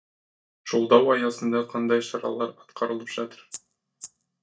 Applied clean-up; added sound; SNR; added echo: neural mask model DeepFilterNet 3.